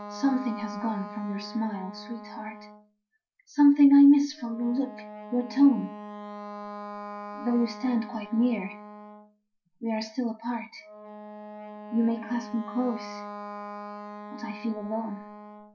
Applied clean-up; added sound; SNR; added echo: none; Wind instrument, woodwind instrument; 14 dB; reverberation time 0.2 s.